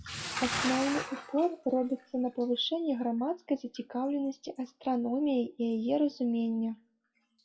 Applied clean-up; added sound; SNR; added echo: classical method WPE with log-MMSE.